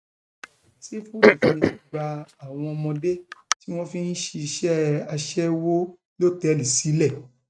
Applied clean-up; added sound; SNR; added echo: neural mask model RNNoise.